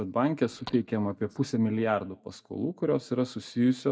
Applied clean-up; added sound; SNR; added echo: neural mask model DeepFilterNet 3.